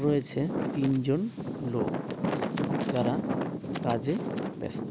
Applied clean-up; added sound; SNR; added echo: none; Wind; 1 dB; none.